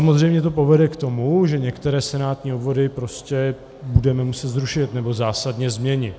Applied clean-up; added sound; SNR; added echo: none; none; none; none.